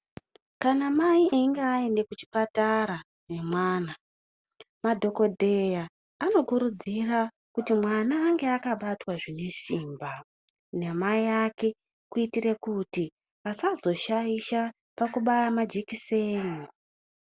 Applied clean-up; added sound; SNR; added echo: none; none; none; none.